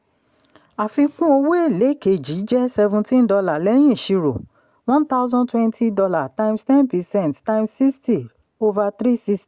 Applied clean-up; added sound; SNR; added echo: none; none; none; none.